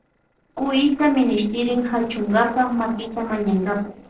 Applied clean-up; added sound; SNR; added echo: neural separator model SepFormer DNS4.